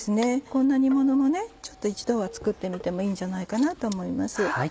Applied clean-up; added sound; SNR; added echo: none; none; none; none.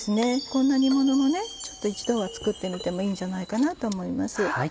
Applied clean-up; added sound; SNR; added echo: none; Chime; 17 dB; none.